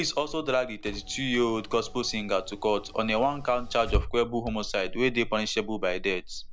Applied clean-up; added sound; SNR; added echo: none; Engine / Car; 8 dB; none.